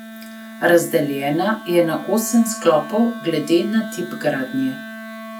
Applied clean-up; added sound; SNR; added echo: none; Wind instrument, woodwind instrument; 14 dB; none.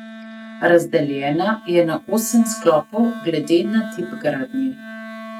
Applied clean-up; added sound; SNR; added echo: neural mask model RNNoise.